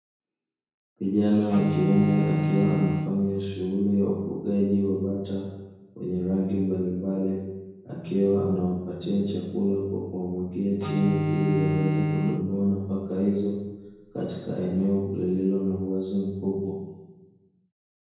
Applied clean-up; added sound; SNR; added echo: none; Bowed string instrument; 2 dB; reverberation time 1.0 s.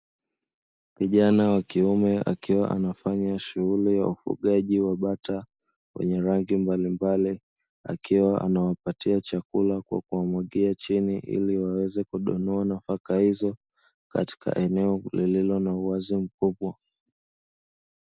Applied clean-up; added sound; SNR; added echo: none; none; none; none.